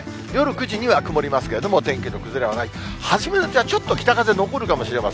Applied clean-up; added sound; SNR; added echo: none; none; none; none.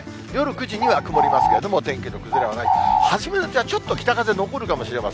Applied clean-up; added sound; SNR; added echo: none; Bird; -5 dB; none.